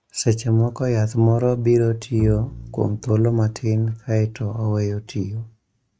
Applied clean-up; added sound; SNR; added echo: neural mask model RNNoise.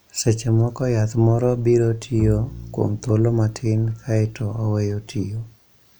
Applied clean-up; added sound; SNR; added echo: none; Bowed string instrument; 15 dB; none.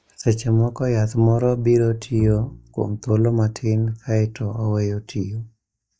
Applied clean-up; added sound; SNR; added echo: neural mask model DeepFilterNet 3.